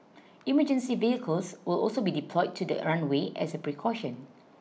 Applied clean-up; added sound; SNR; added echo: none; none; none; none.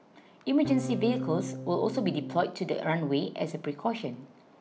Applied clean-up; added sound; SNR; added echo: none; Electric guitar / Strum; 6 dB; none.